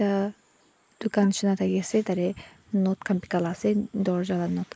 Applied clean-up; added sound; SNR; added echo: neural mask model Resemble Enhance denoiser.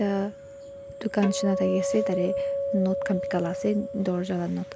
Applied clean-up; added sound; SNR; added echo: none; Acoustic guitar; 4 dB; none.